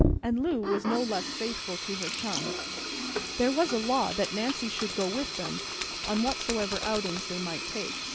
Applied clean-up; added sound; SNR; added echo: none; Sink (filling or washing); 1 dB; none.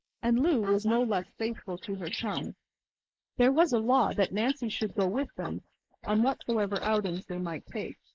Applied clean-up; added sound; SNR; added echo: neural mask model Resemble Enhance denoiser.